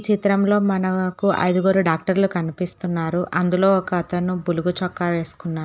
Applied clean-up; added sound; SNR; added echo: none; none; none; none.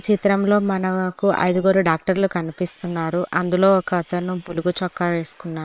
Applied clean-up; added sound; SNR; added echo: neural separator model SepFormer WHAM!.